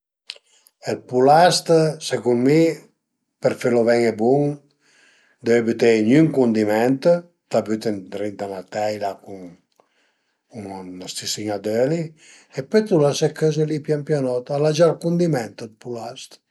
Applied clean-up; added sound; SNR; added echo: none; none; none; none.